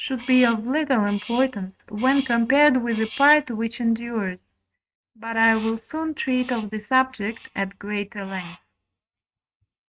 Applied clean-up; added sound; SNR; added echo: neural mask model RNNoise.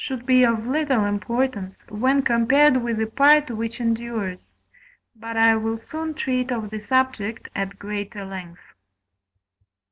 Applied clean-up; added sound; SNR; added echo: none; none; none; none.